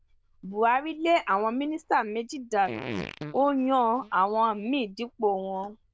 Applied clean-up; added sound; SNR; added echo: neural diffusion model UNIVERSE++.